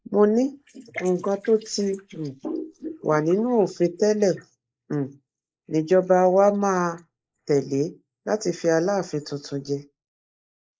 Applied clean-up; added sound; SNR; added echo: neural mask model Resemble Enhance denoiser.